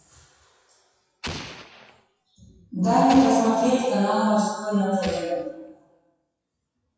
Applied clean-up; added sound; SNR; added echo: classical method WPE with log-MMSE.